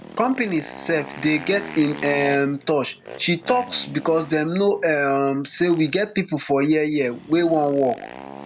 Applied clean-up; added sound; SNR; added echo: none; Motorcycle; 17 dB; none.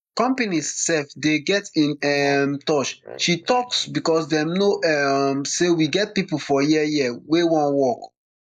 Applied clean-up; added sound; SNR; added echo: neural mask model Resemble Enhance denoiser.